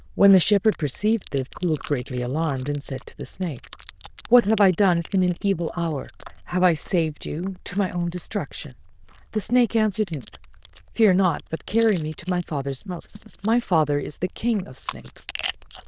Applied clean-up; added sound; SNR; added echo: neural diffusion model UNIVERSE++.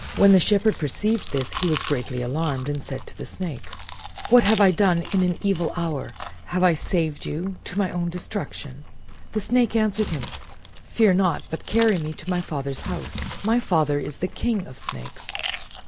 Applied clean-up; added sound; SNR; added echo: none; Chewing, mastication; 10 dB; none.